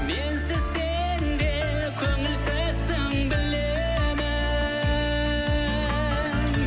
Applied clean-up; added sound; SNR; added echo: none; none; none; none.